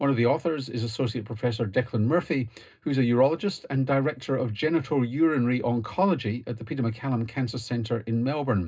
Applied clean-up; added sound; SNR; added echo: none; none; none; reverberation time 0.2 s.